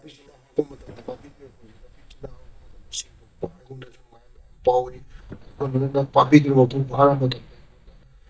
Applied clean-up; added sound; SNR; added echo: neural mask model DeepFilterNet 3.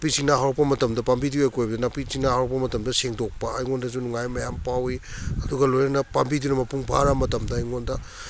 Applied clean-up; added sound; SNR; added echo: none; none; none; none.